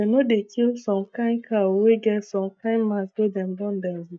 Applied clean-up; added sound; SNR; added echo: neural mask model DeepFilterNet 3.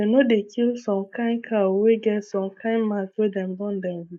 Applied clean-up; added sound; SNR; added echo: neural mask model Resemble Enhance denoiser.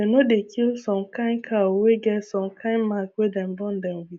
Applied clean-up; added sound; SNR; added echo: none; none; none; none.